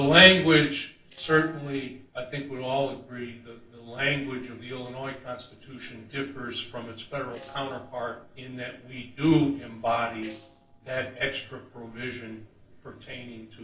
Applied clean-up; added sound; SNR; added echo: neural separator model SepFormer DNS4.